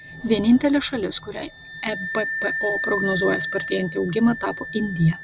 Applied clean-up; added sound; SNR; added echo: none; Wind instrument, woodwind instrument; 8 dB; none.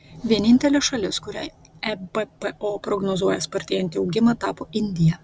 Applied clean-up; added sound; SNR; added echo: none; none; none; none.